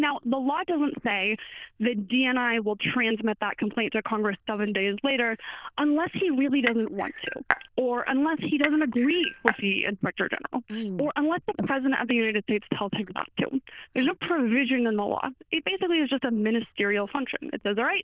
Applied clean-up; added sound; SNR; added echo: neural diffusion model UNIVERSE++.